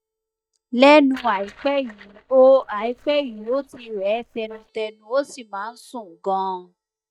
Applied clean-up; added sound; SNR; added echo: neural mask model DeepFilterNet 3.